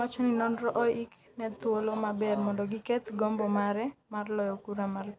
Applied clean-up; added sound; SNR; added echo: none; none; none; none.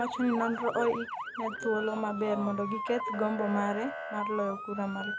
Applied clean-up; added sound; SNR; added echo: none; Motor vehicle (road) / Siren; 7 dB; none.